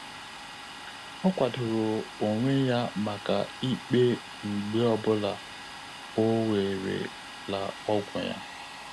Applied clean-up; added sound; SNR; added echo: none; Domestic sounds, home sounds; 13 dB; none.